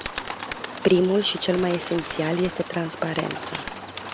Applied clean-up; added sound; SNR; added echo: none; Bird; 9 dB; none.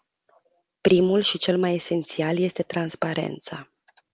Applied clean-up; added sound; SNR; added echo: none; none; none; none.